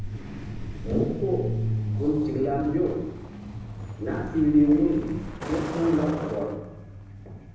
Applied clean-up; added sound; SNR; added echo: none; Truck; 7 dB; reverberation time 1.1 s.